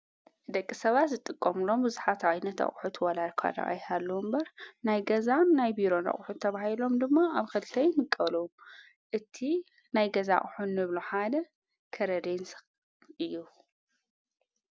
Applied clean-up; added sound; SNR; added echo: none; none; none; none.